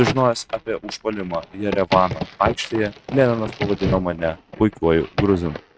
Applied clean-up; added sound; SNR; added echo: neural mask model RNNoise.